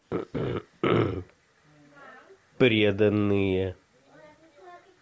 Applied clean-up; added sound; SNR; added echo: none; none; none; none.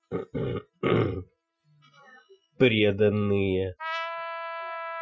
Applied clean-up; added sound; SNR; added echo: classical method Wiener filter.